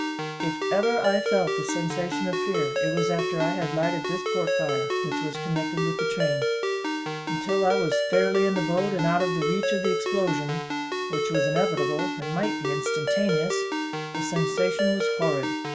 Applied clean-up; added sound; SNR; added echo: none; Ringtone; -2 dB; none.